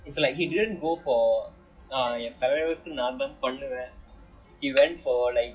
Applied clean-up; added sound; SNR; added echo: classical method WPE with log-MMSE.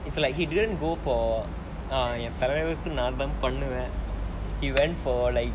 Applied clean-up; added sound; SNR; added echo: none; none; none; none.